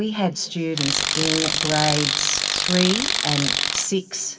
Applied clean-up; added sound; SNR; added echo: none; Tools; -2 dB; reverberation time 2.8 s.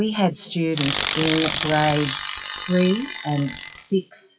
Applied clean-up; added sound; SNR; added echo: classical method WPE with log-MMSE.